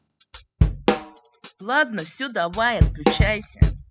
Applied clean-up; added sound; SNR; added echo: classical method spectral subtraction.